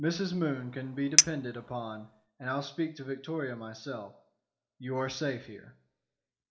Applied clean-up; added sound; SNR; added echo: none; Chink, clink; -4 dB; reverberation time 0.4 s.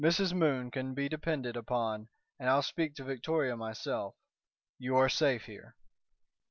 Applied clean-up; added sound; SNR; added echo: none; none; none; none.